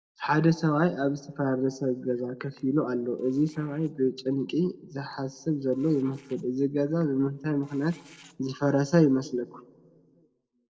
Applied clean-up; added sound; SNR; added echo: neural separator model SepFormer DNS4.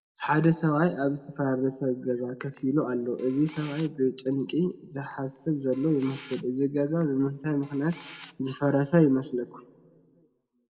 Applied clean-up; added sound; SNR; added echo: none; Camera; 20 dB; reverberation time 0.9 s.